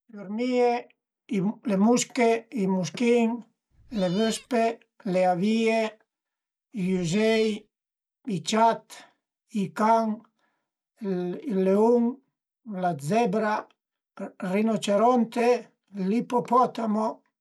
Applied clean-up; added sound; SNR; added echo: none; Cat; 17 dB; none.